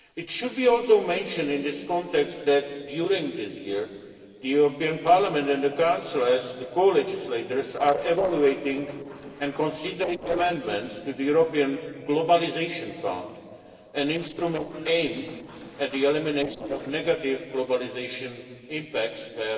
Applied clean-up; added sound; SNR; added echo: neural separator model SepFormer DNS4.